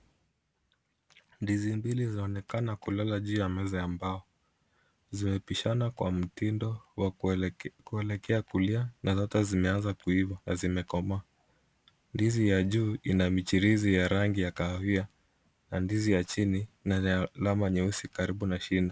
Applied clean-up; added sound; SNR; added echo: none; none; none; none.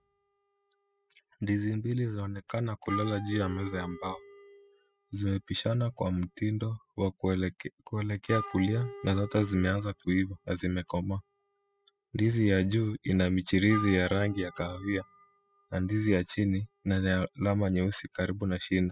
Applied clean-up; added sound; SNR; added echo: classical method spectral subtraction.